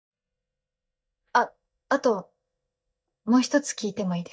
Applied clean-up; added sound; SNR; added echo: neural mask model DeepFilterNet 3.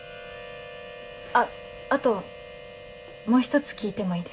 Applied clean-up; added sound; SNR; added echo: none; Harmonica; 14 dB; none.